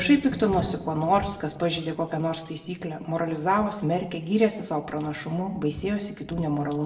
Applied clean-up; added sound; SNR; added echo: none; Thunder; 16 dB; reverberation time 0.7 s.